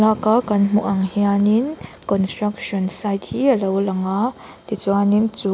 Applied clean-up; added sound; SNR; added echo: none; none; none; none.